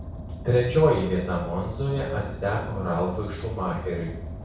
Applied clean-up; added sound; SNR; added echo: none; Car; 9 dB; reverberation time 0.6 s.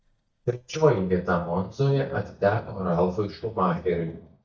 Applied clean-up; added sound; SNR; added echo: neural mask model DeepFilterNet 3.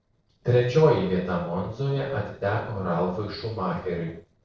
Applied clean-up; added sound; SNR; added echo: neural separator model SepFormer DNS4.